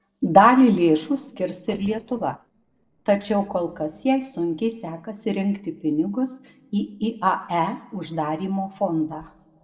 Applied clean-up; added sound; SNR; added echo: neural separator model SepFormer DNS4.